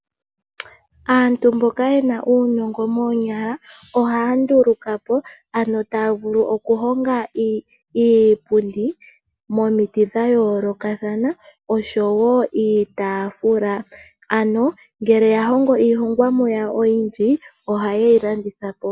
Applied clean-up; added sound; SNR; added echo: none; none; none; none.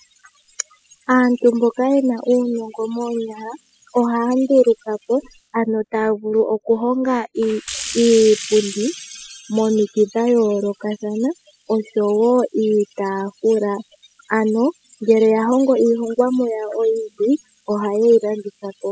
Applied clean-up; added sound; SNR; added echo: classical method spectral subtraction.